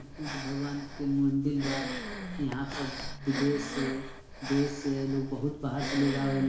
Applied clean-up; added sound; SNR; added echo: none; Breathing; 8 dB; reverberation time 0.7 s.